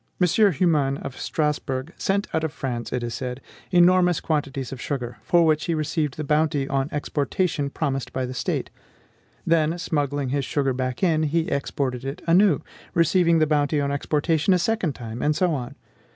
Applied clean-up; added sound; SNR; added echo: none; none; none; none.